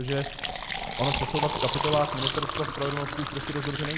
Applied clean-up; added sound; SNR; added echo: none; Fill (with liquid); 0 dB; none.